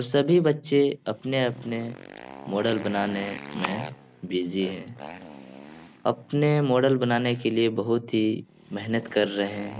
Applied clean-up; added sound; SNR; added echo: none; Motorcycle; 18 dB; none.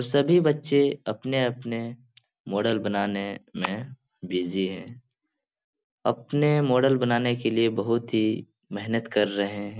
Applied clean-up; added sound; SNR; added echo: none; none; none; none.